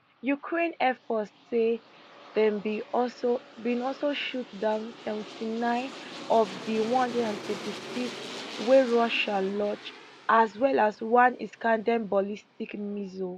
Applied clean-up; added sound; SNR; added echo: none; Aircraft; 16 dB; none.